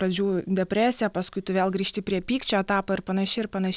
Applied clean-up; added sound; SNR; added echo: none; none; none; none.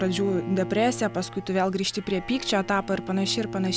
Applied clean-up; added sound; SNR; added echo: none; Bowed string instrument; 11 dB; none.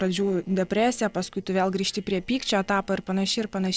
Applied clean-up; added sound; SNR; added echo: neural separator model SepFormer DNS4.